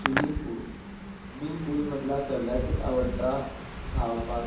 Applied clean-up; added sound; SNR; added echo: none; Hands; 2 dB; reverberation time 1.2 s.